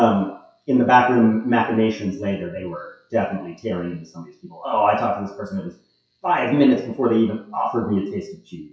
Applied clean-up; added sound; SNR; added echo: classical method WPE with log-MMSE.